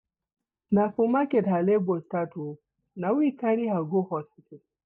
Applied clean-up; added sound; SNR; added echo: neural mask model DeepFilterNet 3.